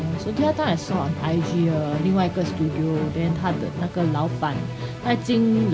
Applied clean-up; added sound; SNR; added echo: none; Musical instrument; 6 dB; none.